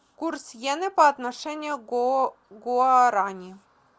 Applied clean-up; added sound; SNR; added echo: none; none; none; none.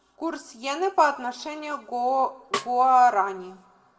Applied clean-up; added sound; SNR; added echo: none; Snare drum; 12 dB; reverberation time 0.6 s.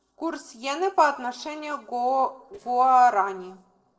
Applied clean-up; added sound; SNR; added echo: neural separator model SepFormer DNS4.